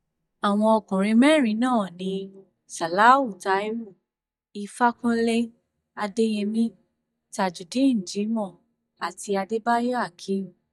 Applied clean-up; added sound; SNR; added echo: neural mask model DeepFilterNet 3.